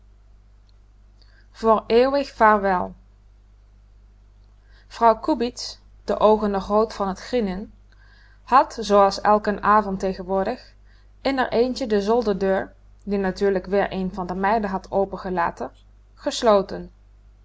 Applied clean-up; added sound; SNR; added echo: none; none; none; none.